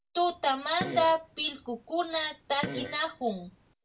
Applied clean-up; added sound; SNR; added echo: none; Fart; 11 dB; reverberation time 0.1 s.